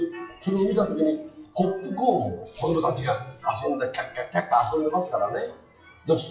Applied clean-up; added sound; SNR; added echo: classical method WPE with log-MMSE.